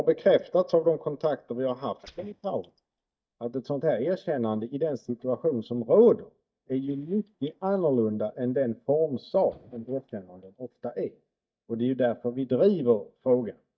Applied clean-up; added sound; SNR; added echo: neural mask model DeepFilterNet 3.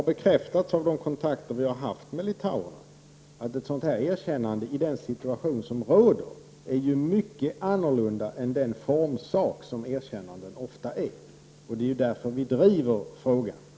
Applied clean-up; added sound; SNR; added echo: none; none; none; none.